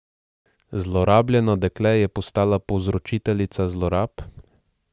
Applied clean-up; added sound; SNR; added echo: none; none; none; none.